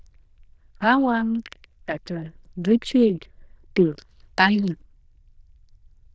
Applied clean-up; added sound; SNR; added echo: neural diffusion model UNIVERSE++.